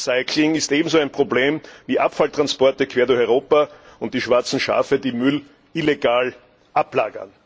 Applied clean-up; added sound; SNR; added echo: none; none; none; none.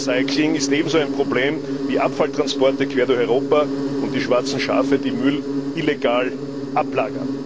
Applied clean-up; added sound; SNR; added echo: none; Insect; 4 dB; none.